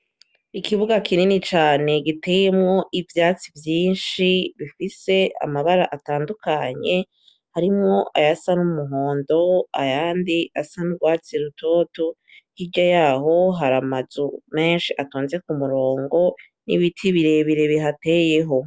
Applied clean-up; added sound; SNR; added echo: none; none; none; none.